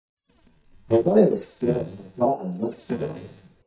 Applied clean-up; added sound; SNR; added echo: neural mask model DeepFilterNet 3.